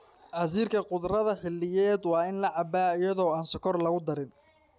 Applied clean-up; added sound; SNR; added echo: none; none; none; none.